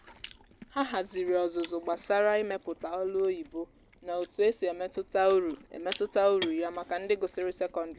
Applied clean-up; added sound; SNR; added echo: none; Chewing, mastication; 17 dB; none.